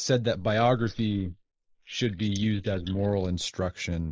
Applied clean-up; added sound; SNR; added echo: neural mask model Resemble Enhance denoiser.